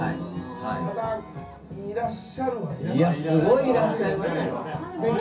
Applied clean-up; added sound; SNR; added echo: none; none; none; reverberation time 0.3 s.